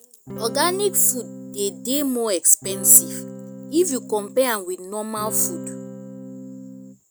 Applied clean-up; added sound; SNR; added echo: none; Electric guitar / Strum; 12 dB; none.